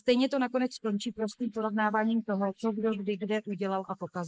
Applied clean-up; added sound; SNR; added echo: neural mask model Resemble Enhance denoiser.